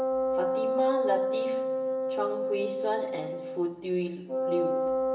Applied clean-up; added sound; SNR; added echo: none; Wind instrument, woodwind instrument; -4 dB; reverberation time 0.9 s.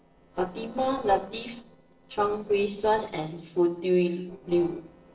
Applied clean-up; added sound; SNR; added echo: neural separator model SepFormer DNS4.